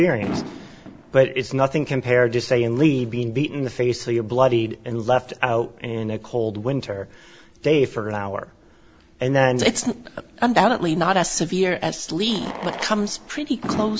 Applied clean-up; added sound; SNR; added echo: none; Fireworks; 16 dB; none.